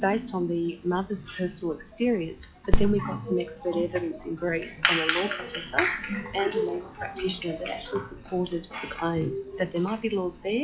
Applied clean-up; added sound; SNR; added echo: classical method log-MMSE.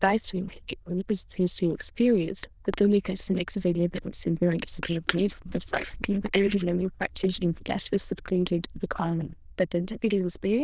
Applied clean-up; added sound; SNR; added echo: neural diffusion model UNIVERSE++.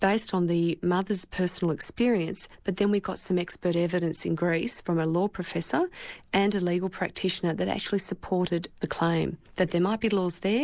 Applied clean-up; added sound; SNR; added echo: none; none; none; none.